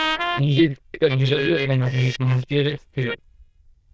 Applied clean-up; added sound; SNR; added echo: neural diffusion model UNIVERSE++.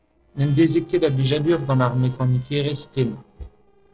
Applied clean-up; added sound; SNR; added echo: neural separator model SepFormer DNS4.